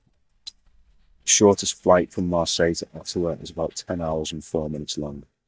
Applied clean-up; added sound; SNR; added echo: neural mask model DeepFilterNet 3.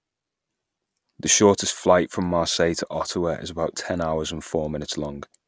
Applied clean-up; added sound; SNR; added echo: none; none; none; none.